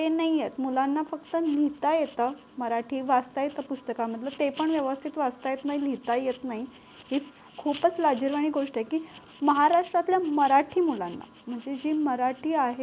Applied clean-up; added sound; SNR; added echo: none; none; none; none.